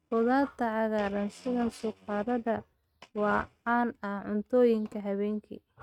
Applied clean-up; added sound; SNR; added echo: neural mask model RNNoise.